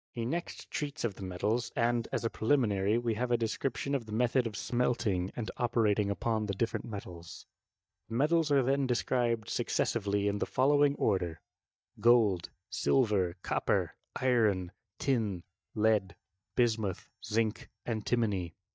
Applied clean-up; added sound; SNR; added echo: neural mask model DeepFilterNet 3.